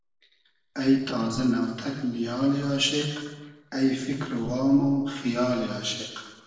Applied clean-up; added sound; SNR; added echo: neural separator model SepFormer DNS4.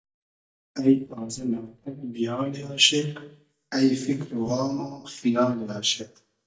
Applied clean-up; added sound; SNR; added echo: neural mask model DeepFilterNet 3.